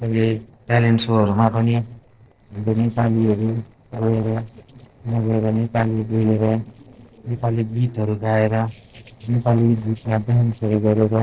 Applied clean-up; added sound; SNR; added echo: neural separator model SepFormer DNS4.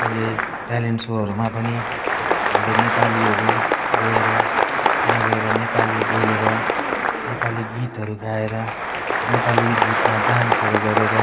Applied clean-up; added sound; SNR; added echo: none; Applause; -4 dB; reverberation time 2.4 s.